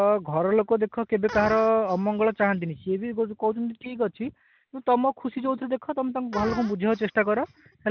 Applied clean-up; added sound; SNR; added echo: none; Fart; 17 dB; none.